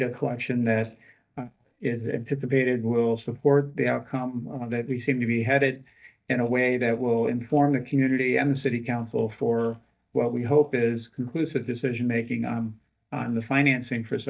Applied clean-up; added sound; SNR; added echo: neural mask model DeepFilterNet 3.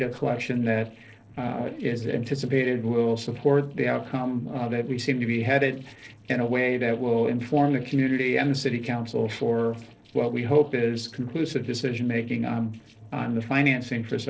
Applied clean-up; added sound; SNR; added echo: neural separator model SepFormer DNS4.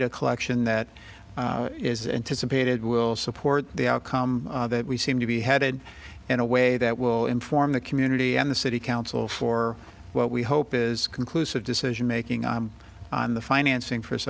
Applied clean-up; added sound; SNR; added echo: none; none; none; none.